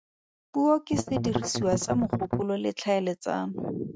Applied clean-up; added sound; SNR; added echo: neural mask model RNNoise.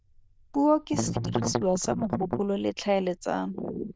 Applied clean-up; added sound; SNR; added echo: neural diffusion model UNIVERSE++.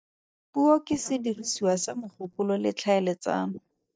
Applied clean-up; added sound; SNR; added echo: neural mask model DeepFilterNet 3.